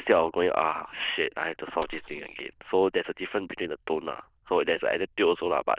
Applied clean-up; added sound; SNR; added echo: neural diffusion model UNIVERSE++.